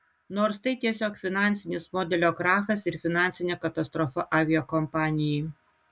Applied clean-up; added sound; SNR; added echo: none; none; none; none.